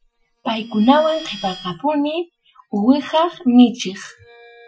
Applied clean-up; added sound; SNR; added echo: classical method Wiener filter.